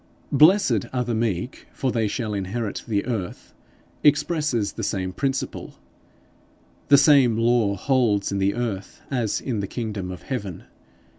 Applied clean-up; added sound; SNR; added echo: none; none; none; none.